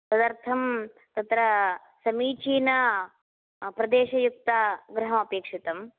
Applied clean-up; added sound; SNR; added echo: none; none; none; none.